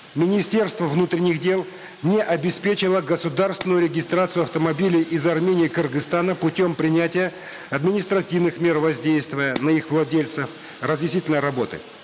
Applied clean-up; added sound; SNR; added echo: neural mask model Resemble Enhance denoiser.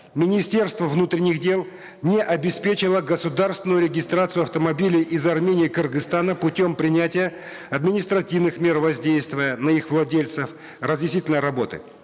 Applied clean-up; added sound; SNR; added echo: none; none; none; none.